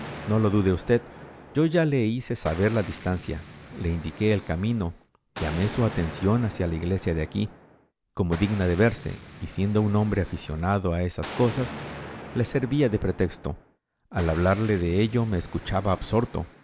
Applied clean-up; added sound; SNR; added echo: none; Explosion; 15 dB; none.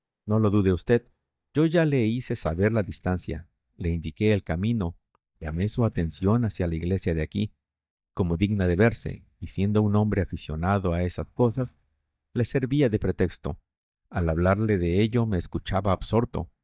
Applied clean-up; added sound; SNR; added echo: neural mask model DeepFilterNet 3.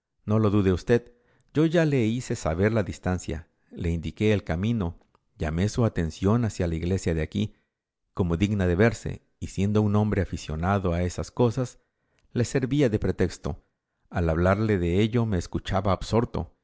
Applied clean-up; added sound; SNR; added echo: none; none; none; none.